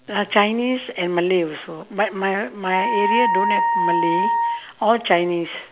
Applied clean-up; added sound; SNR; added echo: none; Wind instrument, woodwind instrument; 0 dB; none.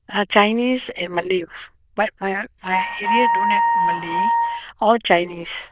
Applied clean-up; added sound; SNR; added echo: neural diffusion model UNIVERSE++.